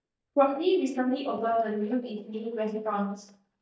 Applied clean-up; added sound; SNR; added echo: neural mask model DeepFilterNet 3.